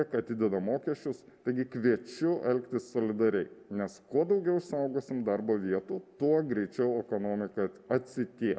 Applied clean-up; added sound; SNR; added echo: none; none; none; none.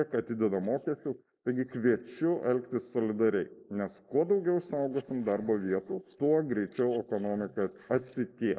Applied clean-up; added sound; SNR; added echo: neural mask model Resemble Enhance denoiser.